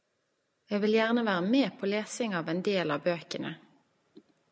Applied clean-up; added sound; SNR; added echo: none; none; none; none.